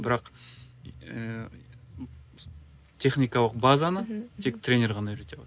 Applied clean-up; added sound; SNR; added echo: none; none; none; none.